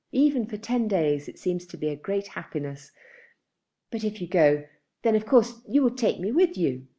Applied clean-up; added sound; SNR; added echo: none; none; none; none.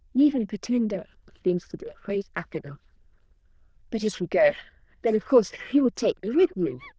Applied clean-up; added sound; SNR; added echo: neural diffusion model UNIVERSE++.